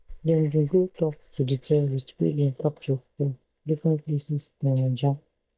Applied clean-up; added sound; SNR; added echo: neural mask model DeepFilterNet 3.